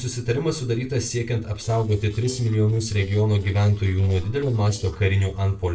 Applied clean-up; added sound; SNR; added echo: neural separator model SepFormer DNS4.